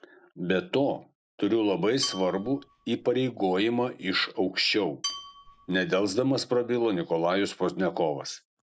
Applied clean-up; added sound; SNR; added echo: none; Dishes, pots, and pans / Glass / Bell; 12 dB; none.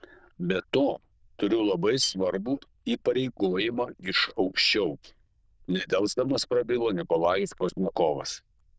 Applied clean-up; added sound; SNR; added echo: neural diffusion model UNIVERSE++.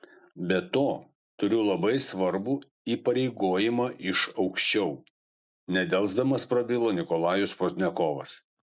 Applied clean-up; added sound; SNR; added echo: none; none; none; none.